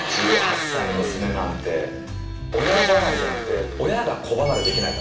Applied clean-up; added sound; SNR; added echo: none; Domestic sounds, home sounds; 4 dB; reverberation time 0.6 s.